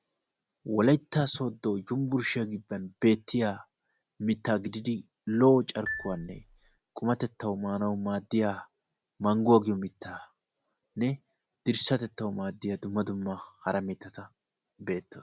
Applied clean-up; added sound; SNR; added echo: none; Marimba, xylophone; 13 dB; none.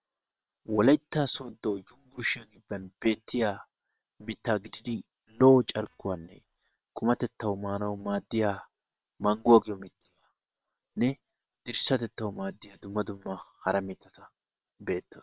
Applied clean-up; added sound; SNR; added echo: neural separator model SepFormer WHAM!.